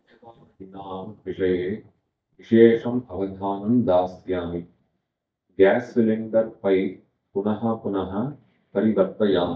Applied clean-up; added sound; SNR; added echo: neural mask model DeepFilterNet 3.